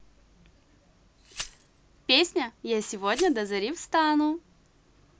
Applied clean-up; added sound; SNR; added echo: none; Glass; 17 dB; none.